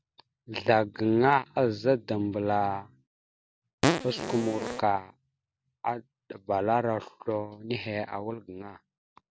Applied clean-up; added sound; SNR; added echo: none; Fart; 0 dB; none.